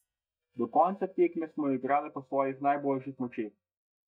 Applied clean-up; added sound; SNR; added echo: neural mask model DeepFilterNet 3.